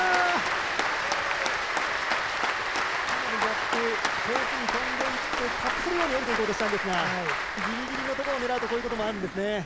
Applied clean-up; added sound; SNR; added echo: none; Applause; -3 dB; none.